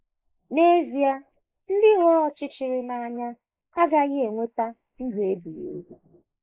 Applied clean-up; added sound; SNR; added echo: neural mask model Resemble Enhance denoiser.